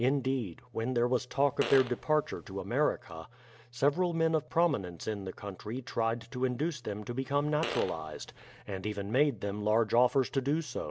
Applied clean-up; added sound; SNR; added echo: none; Fart; 11 dB; none.